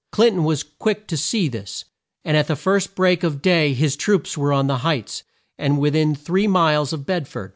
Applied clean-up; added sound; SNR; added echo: none; none; none; none.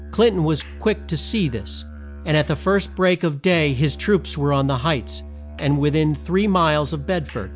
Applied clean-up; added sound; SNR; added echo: none; Musical instrument; 14 dB; none.